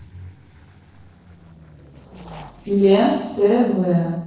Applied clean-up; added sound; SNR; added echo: neural separator model SepFormer DNS4.